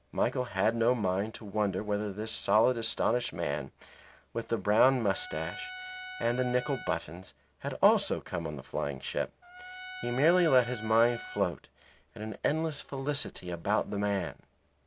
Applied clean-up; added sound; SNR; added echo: none; Trumpet; 15 dB; none.